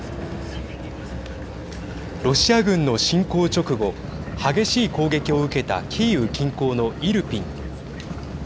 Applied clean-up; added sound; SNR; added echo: none; none; none; none.